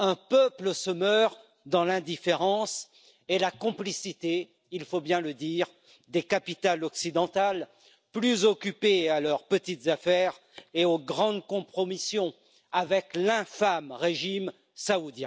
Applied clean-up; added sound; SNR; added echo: none; none; none; none.